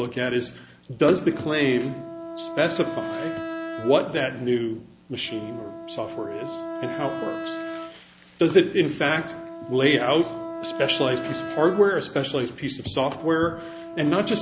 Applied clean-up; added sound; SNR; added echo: none; Wind instrument, woodwind instrument; 11 dB; none.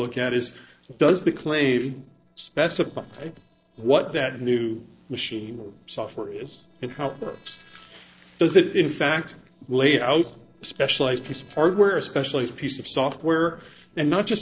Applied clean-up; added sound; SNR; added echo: neural separator model SepFormer DNS4.